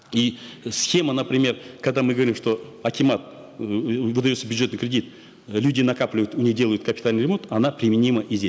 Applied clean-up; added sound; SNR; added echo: none; none; none; none.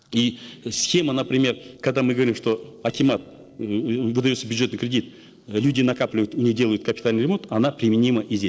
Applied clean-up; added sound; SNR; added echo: neural separator model SepFormer DNS4.